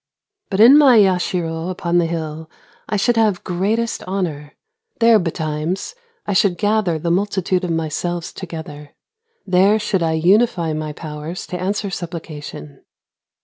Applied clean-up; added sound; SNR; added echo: none; none; none; none.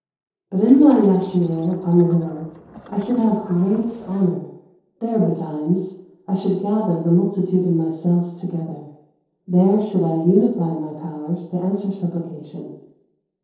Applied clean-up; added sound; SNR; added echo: neural separator model SepFormer DNS4.